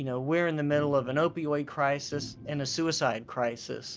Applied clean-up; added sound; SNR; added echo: none; Organ; 17 dB; none.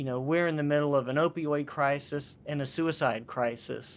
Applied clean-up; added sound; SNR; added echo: none; none; none; none.